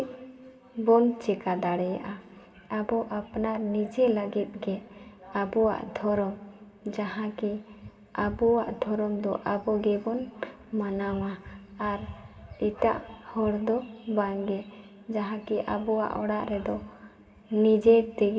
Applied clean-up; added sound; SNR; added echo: none; none; none; reverberation time 1.7 s.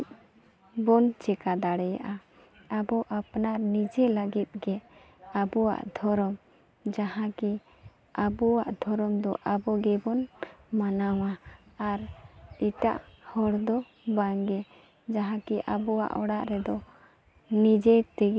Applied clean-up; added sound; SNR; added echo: none; none; none; none.